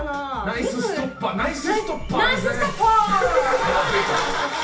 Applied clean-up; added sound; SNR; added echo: none; Hiss / Insect; 13 dB; reverberation time 0.2 s.